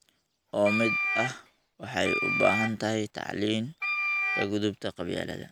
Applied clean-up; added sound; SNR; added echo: none; Wind instrument, woodwind instrument; 1 dB; none.